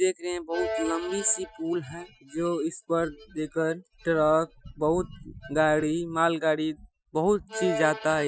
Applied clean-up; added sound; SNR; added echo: classical method Wiener filter.